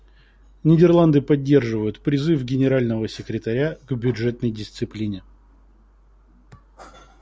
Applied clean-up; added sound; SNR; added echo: none; none; none; none.